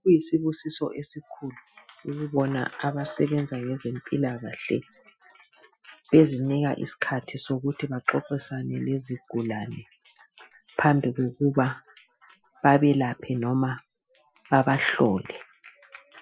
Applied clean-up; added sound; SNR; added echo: classical method Wiener filter.